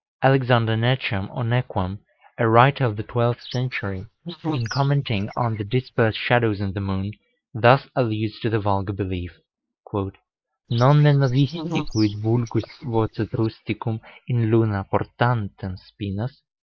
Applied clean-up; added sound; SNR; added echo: neural mask model Resemble Enhance denoiser.